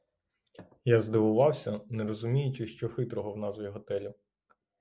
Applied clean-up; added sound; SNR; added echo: none; none; none; none.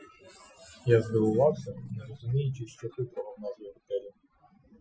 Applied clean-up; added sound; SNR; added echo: classical method Wiener filter.